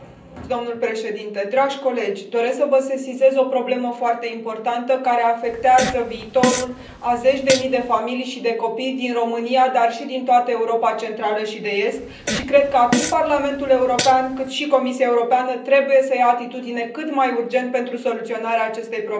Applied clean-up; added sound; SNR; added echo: none; Fart; 7 dB; reverberation time 0.6 s.